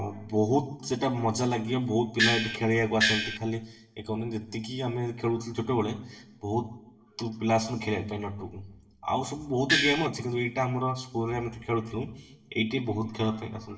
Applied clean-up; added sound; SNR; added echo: none; Gong; -3 dB; reverberation time 0.8 s.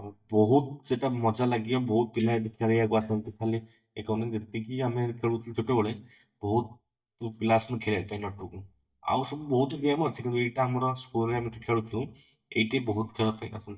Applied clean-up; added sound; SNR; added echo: neural mask model DeepFilterNet 3.